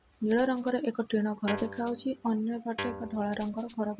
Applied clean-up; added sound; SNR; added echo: none; Guitar + Rattle (instrument); 10 dB; none.